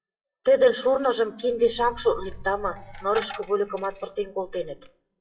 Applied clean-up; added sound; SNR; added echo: classical method WPE with log-MMSE.